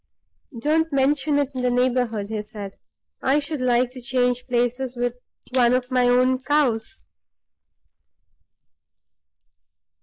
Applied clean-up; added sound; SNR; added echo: neural mask model Resemble Enhance denoiser.